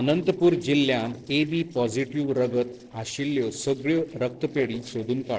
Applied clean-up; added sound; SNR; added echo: neural separator model SepFormer DNS4.